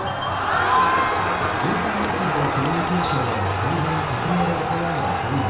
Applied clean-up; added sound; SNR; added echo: none; Crowd; -3 dB; reverberation time 0.5 s.